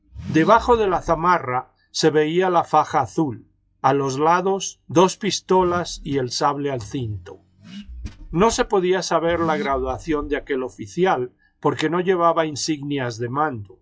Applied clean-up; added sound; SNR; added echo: classical method log-MMSE.